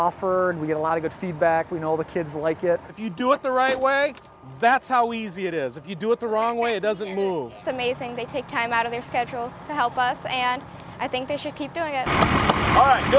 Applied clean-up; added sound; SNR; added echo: none; none; none; none.